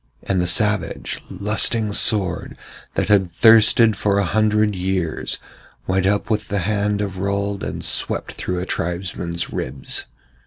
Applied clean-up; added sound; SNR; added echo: none; none; none; none.